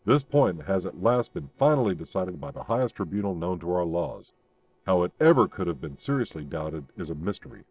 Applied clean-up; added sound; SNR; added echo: neural separator model SepFormer DNS4.